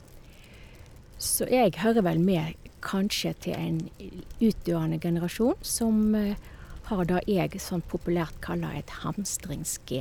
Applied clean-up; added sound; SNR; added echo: none; Bicycle; 16 dB; none.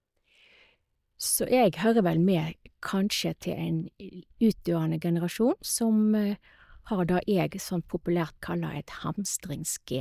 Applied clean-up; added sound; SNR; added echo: neural mask model DeepFilterNet 3.